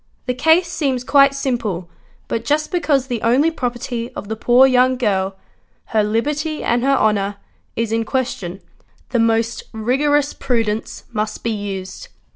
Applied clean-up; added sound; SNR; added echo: none; none; none; none.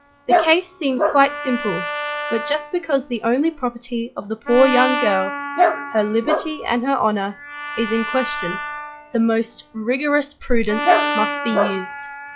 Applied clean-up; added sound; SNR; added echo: classical method log-MMSE.